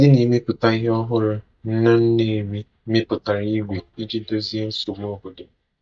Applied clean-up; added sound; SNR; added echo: neural mask model DeepFilterNet 3.